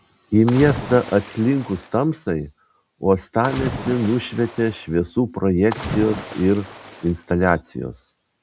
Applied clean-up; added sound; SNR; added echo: none; Camera + Splash, splatter; 13 dB; none.